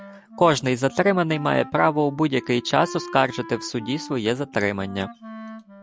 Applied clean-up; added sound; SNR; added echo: none; Wind instrument, woodwind instrument; 17 dB; none.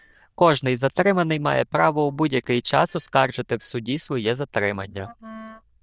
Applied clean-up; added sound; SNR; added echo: neural diffusion model UNIVERSE++.